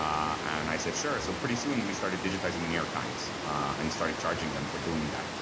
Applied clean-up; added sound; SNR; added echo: none; Water; 3 dB; none.